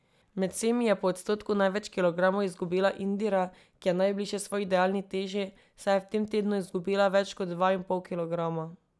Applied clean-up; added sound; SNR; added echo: none; none; none; none.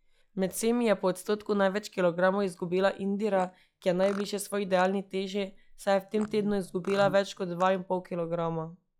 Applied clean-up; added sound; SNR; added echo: classical method log-MMSE.